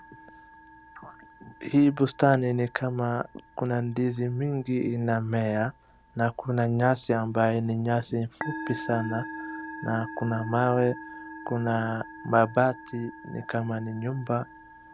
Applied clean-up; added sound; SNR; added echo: none; Musical instrument; 16 dB; none.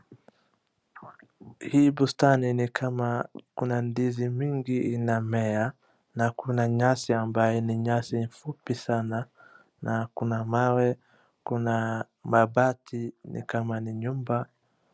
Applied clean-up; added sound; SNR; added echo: none; none; none; none.